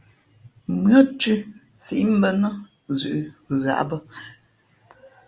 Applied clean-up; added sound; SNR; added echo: none; none; none; none.